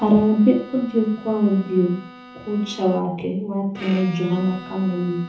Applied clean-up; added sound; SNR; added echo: none; Bowed string instrument; 19 dB; reverberation time 0.6 s.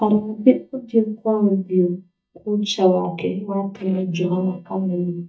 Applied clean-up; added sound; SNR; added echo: neural mask model DeepFilterNet 3.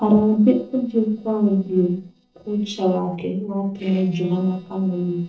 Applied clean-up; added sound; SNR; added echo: neural separator model SepFormer DNS4.